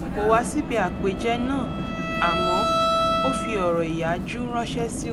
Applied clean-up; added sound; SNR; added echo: none; Bowed string instrument + Vehicle; 0 dB; none.